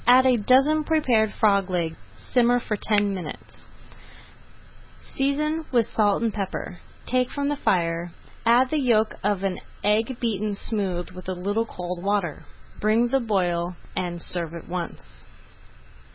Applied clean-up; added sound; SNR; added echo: none; Finger snapping; 9 dB; none.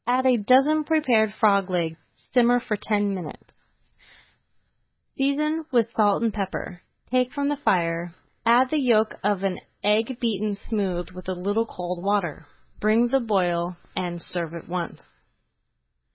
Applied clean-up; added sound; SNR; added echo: neural mask model DeepFilterNet 3.